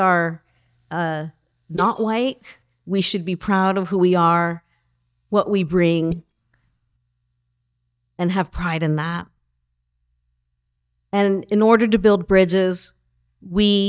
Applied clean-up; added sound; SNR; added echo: neural mask model DeepFilterNet 3.